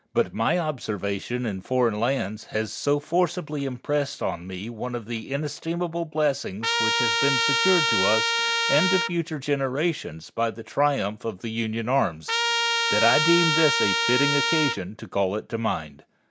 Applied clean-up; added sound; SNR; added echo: none; Trumpet; -2 dB; none.